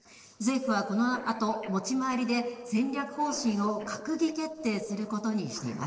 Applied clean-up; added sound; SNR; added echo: neural separator model SepFormer DNS4.